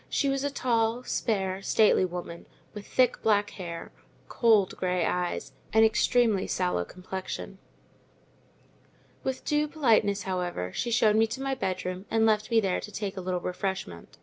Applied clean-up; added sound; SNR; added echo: none; none; none; none.